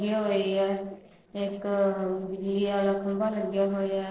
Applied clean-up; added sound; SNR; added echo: neural separator model SepFormer DNS4.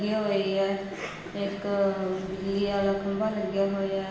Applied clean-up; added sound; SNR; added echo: none; Cough; 16 dB; reverberation time 0.9 s.